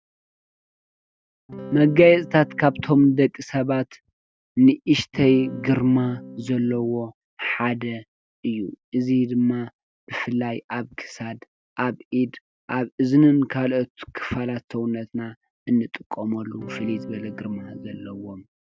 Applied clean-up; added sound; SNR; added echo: none; Electric guitar / Strum; 15 dB; none.